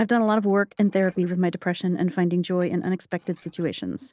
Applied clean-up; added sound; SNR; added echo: neural separator model SepFormer DNS4.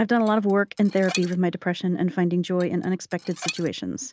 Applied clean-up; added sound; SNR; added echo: none; Dishes, pots, and pans; 14 dB; none.